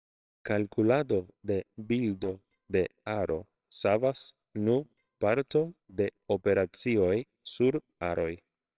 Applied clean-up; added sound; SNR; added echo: neural separator model SepFormer WHAMR!.